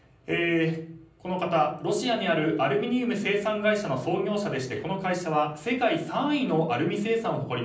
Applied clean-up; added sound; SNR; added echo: none; none; none; reverberation time 0.6 s.